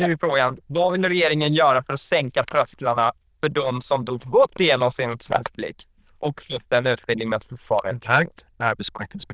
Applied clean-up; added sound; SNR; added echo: neural diffusion model UNIVERSE++.